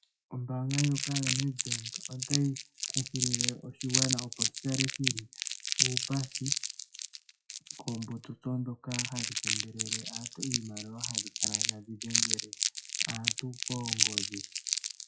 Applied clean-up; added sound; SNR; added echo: classical method WPE with log-MMSE.